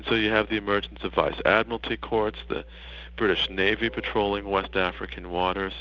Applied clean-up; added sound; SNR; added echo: none; Musical instrument; 16 dB; none.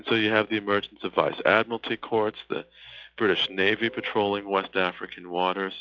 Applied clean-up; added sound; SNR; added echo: classical method log-MMSE.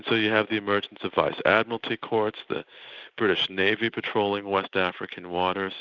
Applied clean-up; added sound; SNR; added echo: neural mask model Resemble Enhance denoiser.